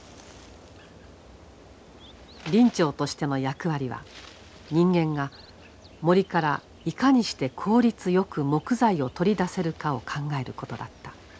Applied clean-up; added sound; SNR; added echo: none; none; none; none.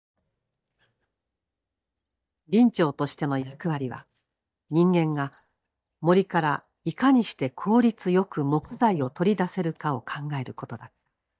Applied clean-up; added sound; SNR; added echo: neural mask model DeepFilterNet 3.